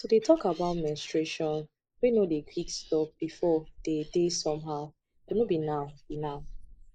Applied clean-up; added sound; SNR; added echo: neural mask model Resemble Enhance denoiser.